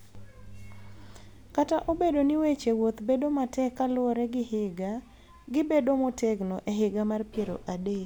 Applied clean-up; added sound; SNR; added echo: none; none; none; none.